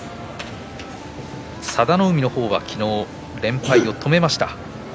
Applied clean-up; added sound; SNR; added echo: none; Wind instrument, woodwind instrument; 19 dB; none.